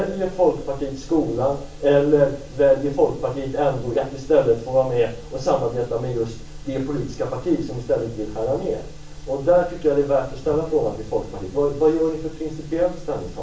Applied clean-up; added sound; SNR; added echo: none; none; none; reverberation time 0.3 s.